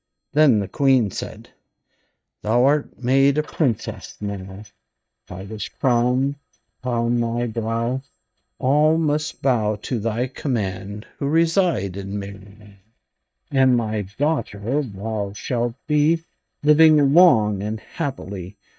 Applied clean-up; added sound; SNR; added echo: neural mask model DeepFilterNet 3.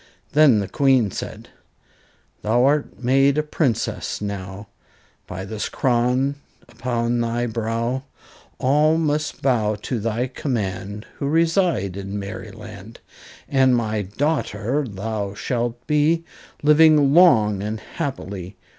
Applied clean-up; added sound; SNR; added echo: none; none; none; none.